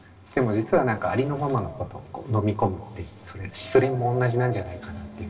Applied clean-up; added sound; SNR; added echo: none; Wind; 18 dB; reverberation time 1.9 s.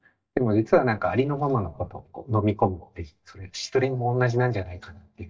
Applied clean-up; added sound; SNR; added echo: neural mask model DeepFilterNet 3.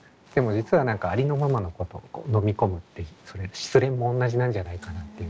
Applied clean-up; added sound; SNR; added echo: none; none; none; none.